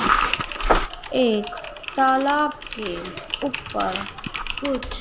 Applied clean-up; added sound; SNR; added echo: none; Typing; 7 dB; none.